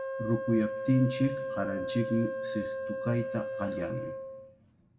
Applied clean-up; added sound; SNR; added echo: none; Wind instrument, woodwind instrument; 4 dB; reverberation time 1.4 s.